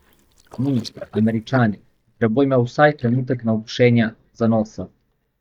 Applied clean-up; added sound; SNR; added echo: neural mask model DeepFilterNet 3.